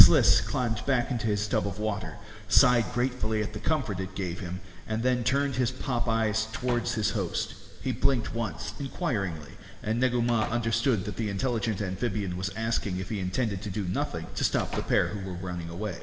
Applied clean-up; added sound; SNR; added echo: none; Slam / Wood; 19 dB; reverberation time 1.7 s.